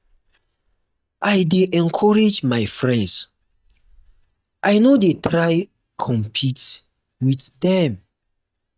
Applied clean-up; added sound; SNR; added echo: neural mask model DeepFilterNet 3.